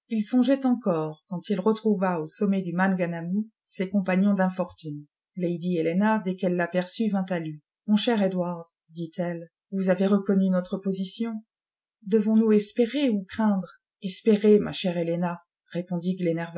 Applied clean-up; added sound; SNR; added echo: none; none; none; none.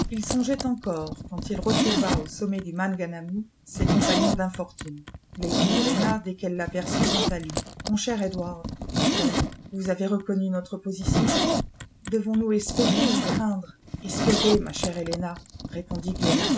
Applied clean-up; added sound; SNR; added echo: none; Zipper (clothing); -1 dB; none.